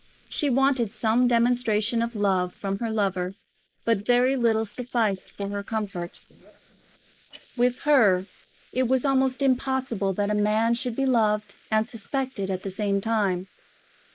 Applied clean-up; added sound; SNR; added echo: neural mask model Resemble Enhance denoiser.